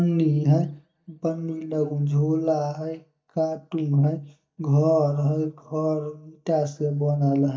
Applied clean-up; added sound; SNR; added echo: neural mask model DeepFilterNet 3.